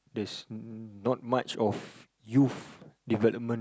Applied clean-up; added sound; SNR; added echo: none; none; none; none.